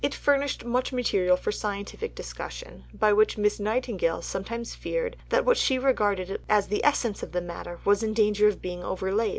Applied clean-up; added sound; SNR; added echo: none; none; none; none.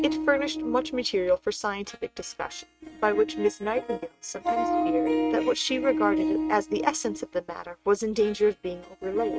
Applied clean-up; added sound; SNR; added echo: neural mask model RNNoise.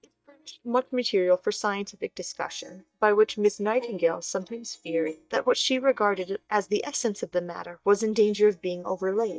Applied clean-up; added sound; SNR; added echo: neural mask model DeepFilterNet 3.